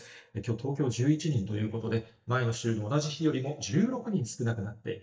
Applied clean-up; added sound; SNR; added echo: neural mask model DeepFilterNet 3.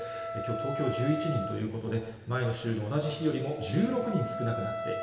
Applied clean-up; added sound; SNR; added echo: none; Wind instrument, woodwind instrument; 7 dB; reverberation time 1.5 s.